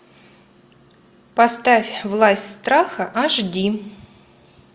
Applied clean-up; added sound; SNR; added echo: none; none; none; none.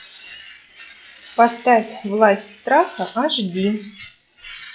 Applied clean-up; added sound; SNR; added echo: classical method log-MMSE.